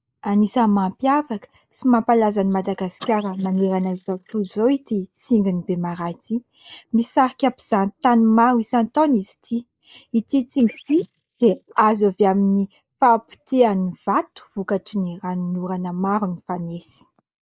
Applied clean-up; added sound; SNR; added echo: neural mask model Resemble Enhance denoiser.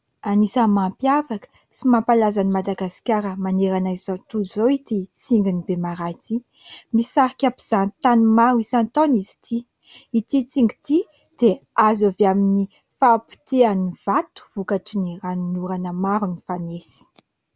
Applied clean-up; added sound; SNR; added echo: none; none; none; none.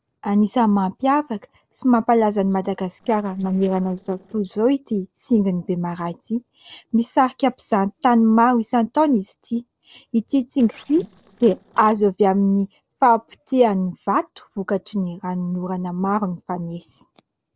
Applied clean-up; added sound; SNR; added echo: neural separator model SepFormer DNS4.